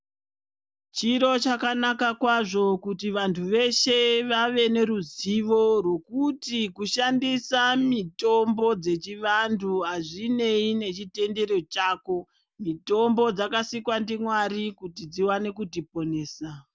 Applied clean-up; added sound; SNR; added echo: none; none; none; none.